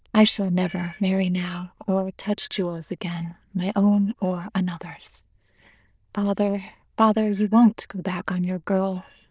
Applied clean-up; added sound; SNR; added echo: neural diffusion model UNIVERSE++.